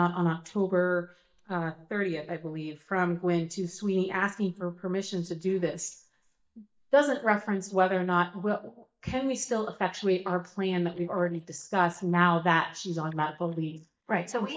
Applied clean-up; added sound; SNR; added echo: neural mask model DeepFilterNet 3.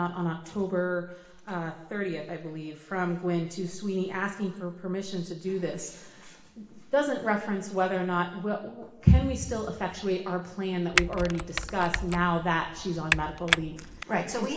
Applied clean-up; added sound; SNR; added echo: none; Typing; 2 dB; reverberation time 1.0 s.